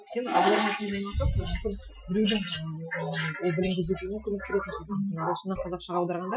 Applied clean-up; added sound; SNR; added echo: classical method Wiener filter.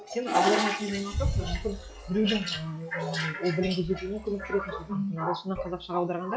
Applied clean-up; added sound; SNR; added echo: classical method log-MMSE.